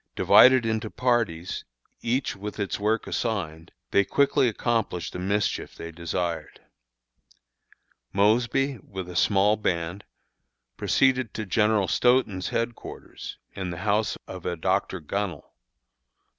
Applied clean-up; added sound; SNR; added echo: none; none; none; none.